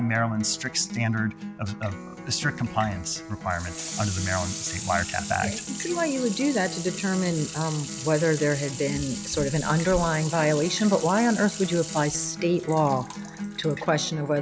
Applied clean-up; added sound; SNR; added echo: none; Acoustic guitar + Sink (filling or washing) / Water tap, faucet; 10 dB; none.